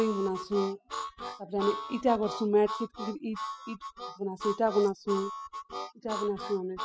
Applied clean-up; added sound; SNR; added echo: classical method spectral subtraction.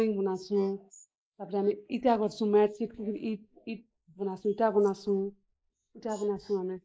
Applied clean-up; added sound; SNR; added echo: neural mask model Resemble Enhance denoiser.